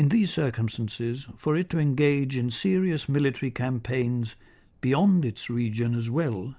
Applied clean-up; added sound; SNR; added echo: none; none; none; none.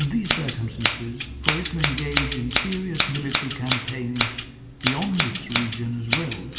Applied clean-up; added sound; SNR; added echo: none; Scissors; 0 dB; reverberation time 2.2 s.